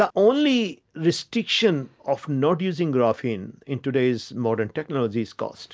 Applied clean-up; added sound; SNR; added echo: none; none; none; none.